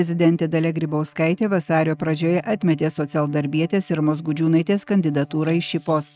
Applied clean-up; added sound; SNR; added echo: neural mask model RNNoise.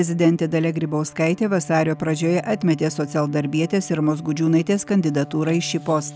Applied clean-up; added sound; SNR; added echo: none; Bowed string instrument; 19 dB; none.